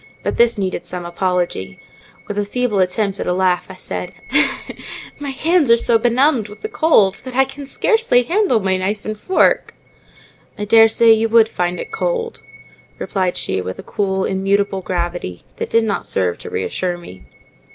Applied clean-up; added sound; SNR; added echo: none; Wind chime; 19 dB; none.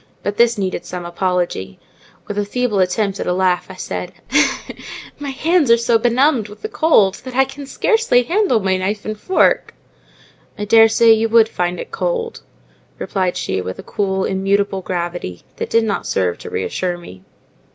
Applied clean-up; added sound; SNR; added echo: none; none; none; none.